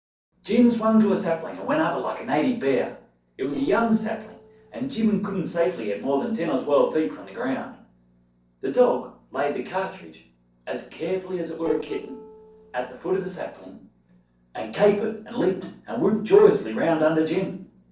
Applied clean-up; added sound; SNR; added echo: neural separator model SepFormer DNS4.